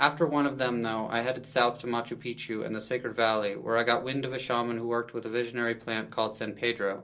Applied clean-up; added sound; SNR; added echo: none; none; none; reverberation time 0.2 s.